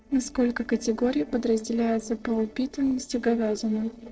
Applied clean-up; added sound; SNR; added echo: neural separator model SepFormer DNS4.